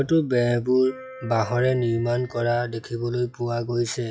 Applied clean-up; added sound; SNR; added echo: classical method log-MMSE.